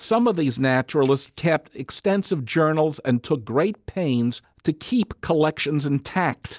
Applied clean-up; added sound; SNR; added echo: none; Bicycle bell; 17 dB; none.